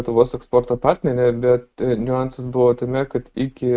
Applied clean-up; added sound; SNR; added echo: none; none; none; none.